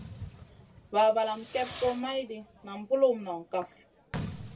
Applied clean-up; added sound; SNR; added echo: none; Fireworks; 14 dB; reverberation time 0.1 s.